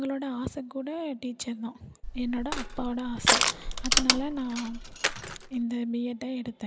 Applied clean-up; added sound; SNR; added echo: none; Crushing; -4 dB; none.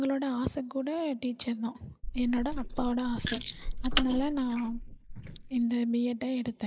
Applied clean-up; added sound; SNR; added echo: neural mask model Resemble Enhance denoiser.